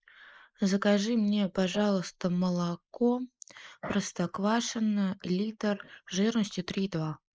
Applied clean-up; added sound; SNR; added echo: neural mask model Resemble Enhance denoiser.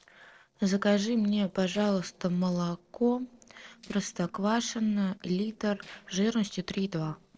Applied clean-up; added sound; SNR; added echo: neural separator model SepFormer DNS4.